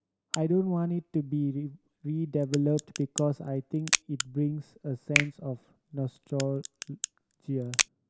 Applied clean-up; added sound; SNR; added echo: none; Crack + Finger snapping; 5 dB; none.